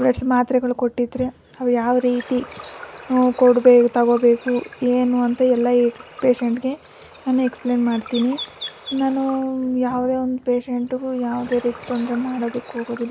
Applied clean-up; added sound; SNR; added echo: none; Water / Bird; 20 dB; none.